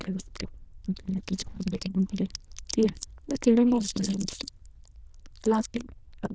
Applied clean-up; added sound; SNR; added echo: neural diffusion model UNIVERSE++.